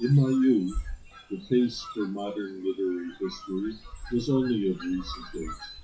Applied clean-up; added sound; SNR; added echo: classical method WPE with log-MMSE.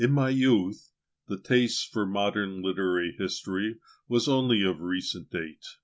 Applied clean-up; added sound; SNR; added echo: none; none; none; none.